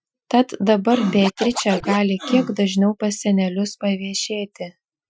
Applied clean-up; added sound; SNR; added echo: classical method Wiener filter.